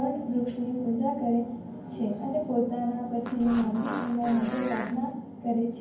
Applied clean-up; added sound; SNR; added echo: none; Fart; 9 dB; reverberation time 0.9 s.